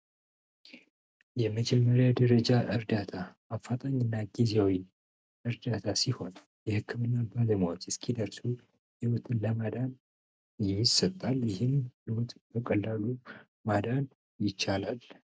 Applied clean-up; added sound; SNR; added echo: none; none; none; none.